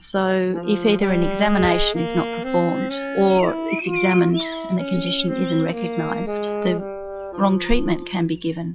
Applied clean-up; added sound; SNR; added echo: classical method log-MMSE.